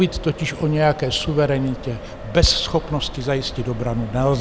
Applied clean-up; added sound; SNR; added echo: none; Accelerating, revving, vroom; 13 dB; none.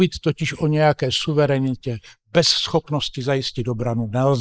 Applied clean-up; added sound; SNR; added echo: neural mask model Resemble Enhance denoiser.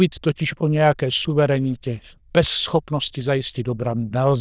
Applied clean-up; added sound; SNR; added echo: neural diffusion model UNIVERSE++.